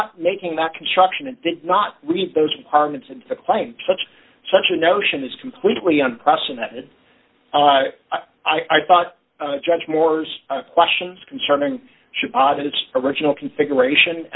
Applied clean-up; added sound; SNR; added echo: none; none; none; none.